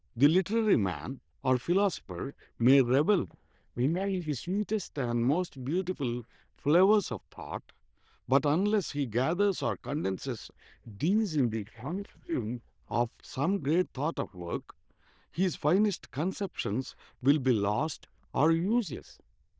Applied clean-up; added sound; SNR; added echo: neural diffusion model UNIVERSE++.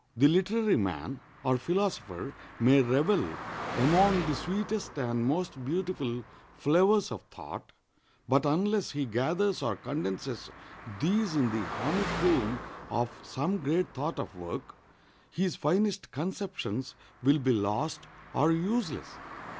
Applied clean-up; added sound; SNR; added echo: none; Car passing by; 13 dB; none.